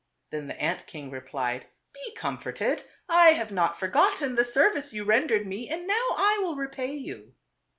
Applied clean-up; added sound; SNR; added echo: none; none; none; none.